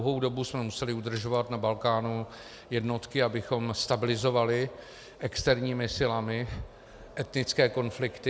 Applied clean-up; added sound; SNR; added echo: none; none; none; none.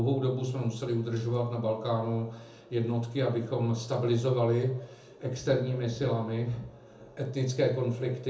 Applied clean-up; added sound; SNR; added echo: none; none; none; reverberation time 0.6 s.